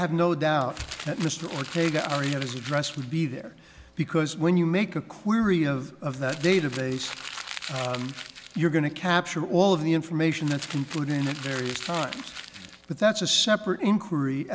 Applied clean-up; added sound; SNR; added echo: none; Crumpling, crinkling; 13 dB; none.